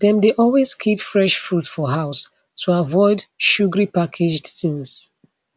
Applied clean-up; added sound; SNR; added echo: none; none; none; none.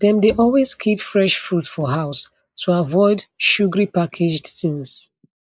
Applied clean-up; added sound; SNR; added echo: neural mask model Resemble Enhance denoiser.